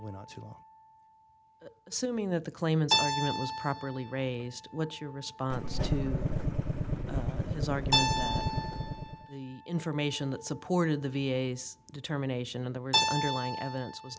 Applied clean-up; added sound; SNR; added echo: none; Keyboard (musical) + Engine starting / Car; 0 dB; none.